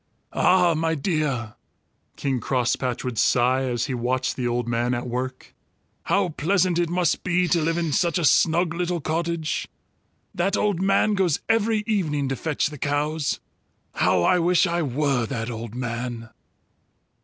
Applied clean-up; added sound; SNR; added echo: none; Respiratory sounds; 17 dB; none.